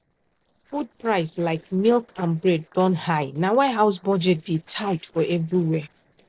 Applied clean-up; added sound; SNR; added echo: neural separator model SepFormer DNS4.